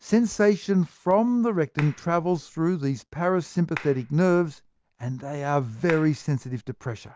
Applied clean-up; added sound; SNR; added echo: none; Clapping; 18 dB; none.